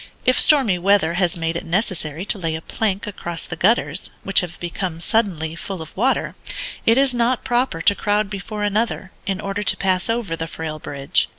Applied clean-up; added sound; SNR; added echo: none; none; none; none.